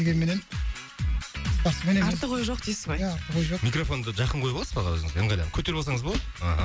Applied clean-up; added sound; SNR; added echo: none; none; none; none.